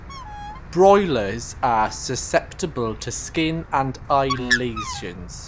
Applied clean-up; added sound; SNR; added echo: none; Bird; 10 dB; none.